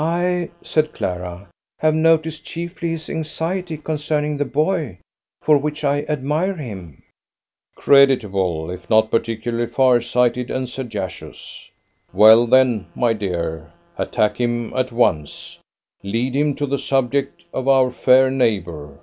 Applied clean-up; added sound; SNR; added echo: none; none; none; none.